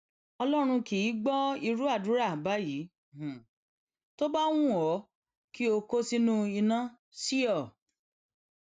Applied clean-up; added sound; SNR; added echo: none; none; none; none.